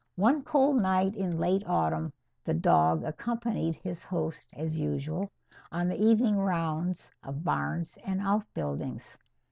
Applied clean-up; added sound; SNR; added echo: none; none; none; none.